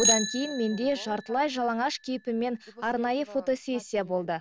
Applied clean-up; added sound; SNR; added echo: none; Bicycle bell; 6 dB; none.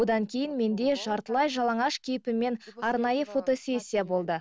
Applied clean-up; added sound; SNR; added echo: none; none; none; none.